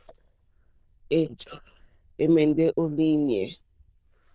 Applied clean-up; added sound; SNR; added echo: neural diffusion model UNIVERSE++.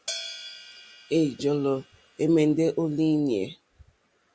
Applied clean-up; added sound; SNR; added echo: none; Hi-hat; 16 dB; none.